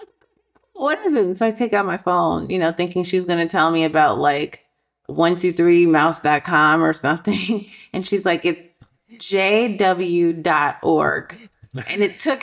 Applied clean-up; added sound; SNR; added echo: neural mask model DeepFilterNet 3.